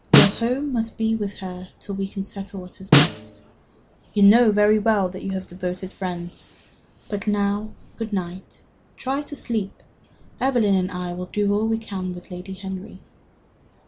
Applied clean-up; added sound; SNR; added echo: none; Snare drum; -4 dB; none.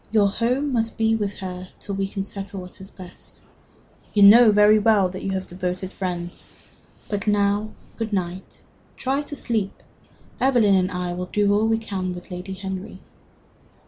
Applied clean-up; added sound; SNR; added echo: none; none; none; none.